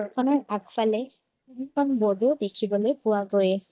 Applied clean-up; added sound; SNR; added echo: neural mask model DeepFilterNet 3.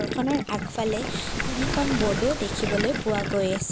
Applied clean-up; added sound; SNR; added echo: none; Gurgling + Waves, surf; 2 dB; none.